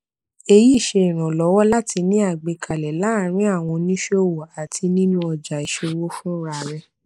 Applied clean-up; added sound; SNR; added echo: neural mask model Resemble Enhance denoiser.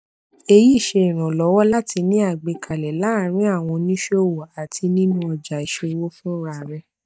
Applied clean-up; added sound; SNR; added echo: neural mask model DeepFilterNet 3.